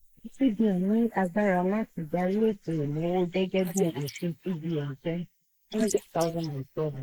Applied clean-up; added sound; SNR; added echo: neural mask model Resemble Enhance denoiser.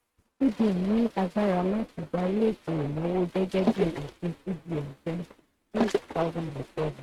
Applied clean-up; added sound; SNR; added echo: neural mask model RNNoise.